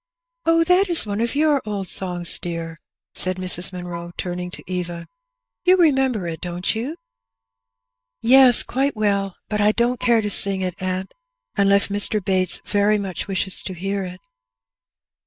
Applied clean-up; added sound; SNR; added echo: neural mask model DeepFilterNet 3.